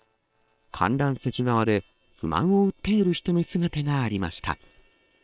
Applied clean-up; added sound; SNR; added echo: neural separator model SepFormer WHAM!.